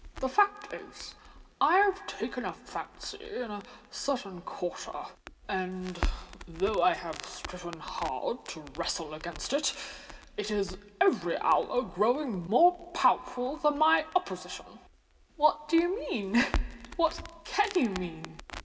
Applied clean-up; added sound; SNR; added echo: none; Crackle; 12 dB; none.